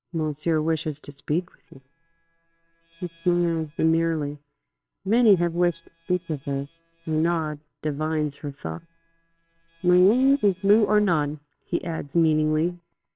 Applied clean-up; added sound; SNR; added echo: neural separator model SepFormer WHAMR!.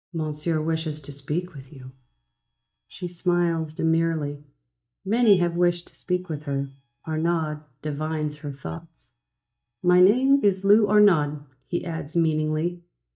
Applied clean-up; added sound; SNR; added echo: neural mask model DeepFilterNet 3.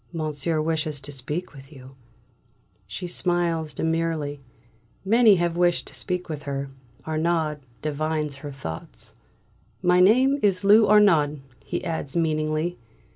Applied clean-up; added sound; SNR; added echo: none; none; none; none.